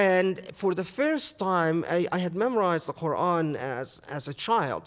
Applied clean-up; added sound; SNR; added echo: none; none; none; none.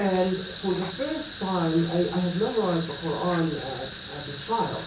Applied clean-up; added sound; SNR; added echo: none; Fire; 11 dB; reverberation time 0.7 s.